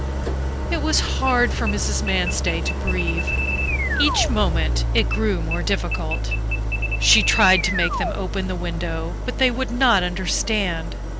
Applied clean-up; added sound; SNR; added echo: none; Idling + Alarm; -1 dB; none.